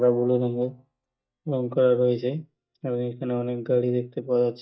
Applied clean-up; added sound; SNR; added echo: neural mask model DeepFilterNet 3.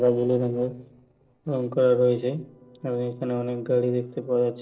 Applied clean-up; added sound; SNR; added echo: neural separator model SepFormer DNS4.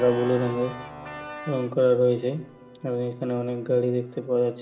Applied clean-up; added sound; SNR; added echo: none; Organ; 16 dB; reverberation time 2.7 s.